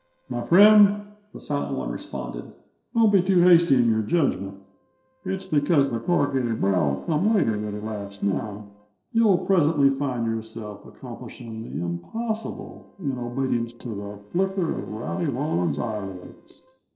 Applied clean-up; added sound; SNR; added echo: neural separator model SepFormer DNS4.